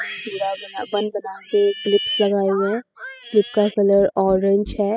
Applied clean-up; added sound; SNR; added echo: classical method spectral subtraction.